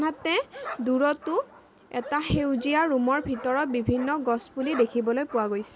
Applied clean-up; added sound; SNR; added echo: none; Bark; 17 dB; none.